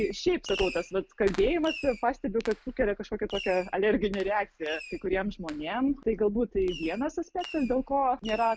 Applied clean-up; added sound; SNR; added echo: none; Fireworks; 16 dB; none.